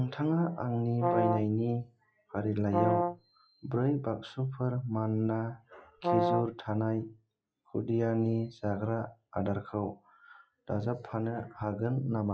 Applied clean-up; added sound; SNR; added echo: classical method log-MMSE.